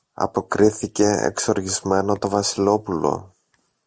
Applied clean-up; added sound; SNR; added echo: none; none; none; none.